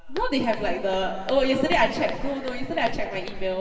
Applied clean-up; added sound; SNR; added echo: none; Walk, footsteps; 6 dB; reverberation time 2.5 s.